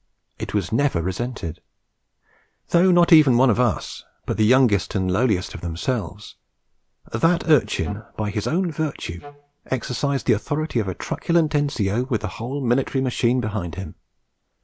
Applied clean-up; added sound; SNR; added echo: none; Wind instrument, woodwind instrument; 20 dB; none.